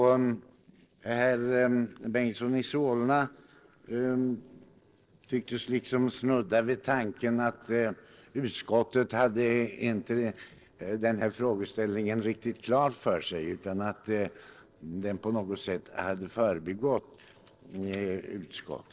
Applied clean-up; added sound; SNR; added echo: neural separator model SepFormer DNS4.